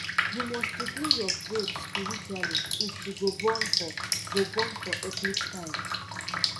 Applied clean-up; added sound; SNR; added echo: none; Drip; -4 dB; none.